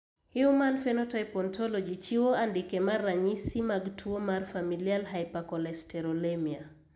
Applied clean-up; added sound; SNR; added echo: none; none; none; none.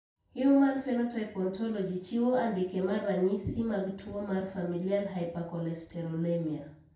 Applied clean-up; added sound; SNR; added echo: none; none; none; reverberation time 0.3 s.